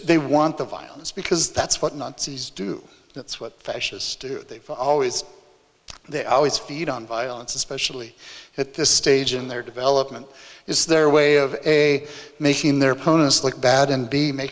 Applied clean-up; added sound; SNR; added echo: none; none; none; none.